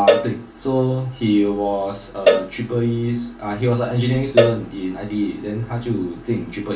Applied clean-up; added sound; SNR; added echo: none; Cowbell; 2 dB; reverberation time 0.3 s.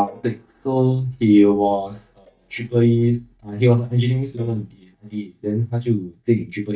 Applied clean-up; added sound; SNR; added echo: neural mask model DeepFilterNet 3.